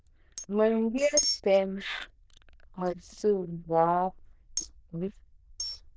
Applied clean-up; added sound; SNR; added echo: neural diffusion model UNIVERSE++.